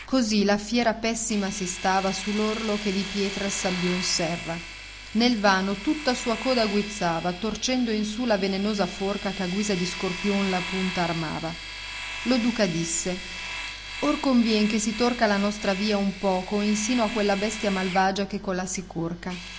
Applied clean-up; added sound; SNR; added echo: none; Domestic sounds, home sounds; 11 dB; none.